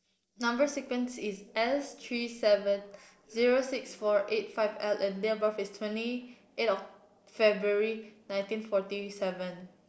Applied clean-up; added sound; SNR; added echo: neural separator model SepFormer DNS4.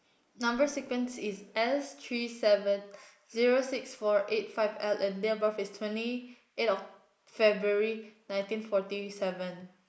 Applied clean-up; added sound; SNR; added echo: neural mask model Resemble Enhance denoiser.